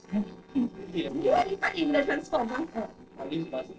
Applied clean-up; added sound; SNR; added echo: neural separator model SepFormer DNS4.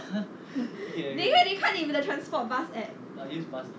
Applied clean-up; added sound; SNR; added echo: none; none; none; none.